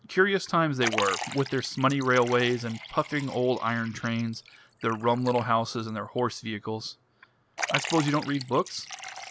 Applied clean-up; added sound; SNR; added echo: none; Liquid; 12 dB; none.